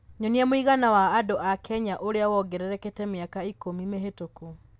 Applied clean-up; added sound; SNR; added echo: none; none; none; none.